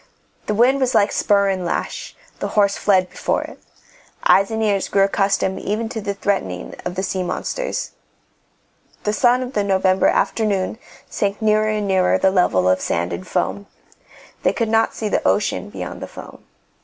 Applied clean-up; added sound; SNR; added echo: none; none; none; none.